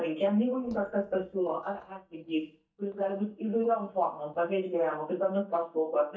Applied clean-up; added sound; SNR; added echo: neural mask model DeepFilterNet 3.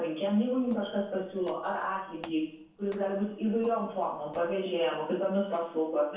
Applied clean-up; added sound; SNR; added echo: neural separator model SepFormer DNS4.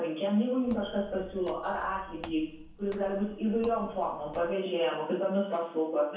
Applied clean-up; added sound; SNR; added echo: none; Walk, footsteps; 17 dB; reverberation time 0.6 s.